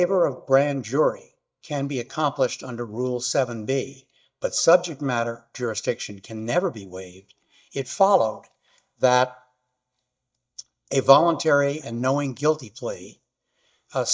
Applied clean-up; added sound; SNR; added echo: neural mask model DeepFilterNet 3.